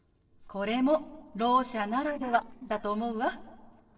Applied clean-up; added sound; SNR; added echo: neural separator model SepFormer DNS4.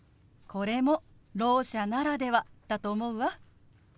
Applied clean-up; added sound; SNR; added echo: none; none; none; none.